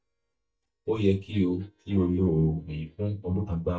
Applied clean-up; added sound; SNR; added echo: neural mask model DeepFilterNet 3.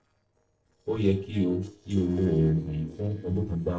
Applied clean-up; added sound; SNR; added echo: neural separator model SepFormer DNS4.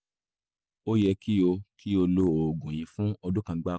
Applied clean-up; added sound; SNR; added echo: none; none; none; none.